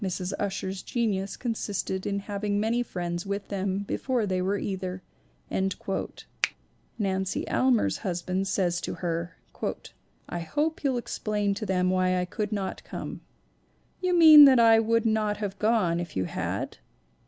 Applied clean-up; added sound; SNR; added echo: none; Finger snapping; 5 dB; none.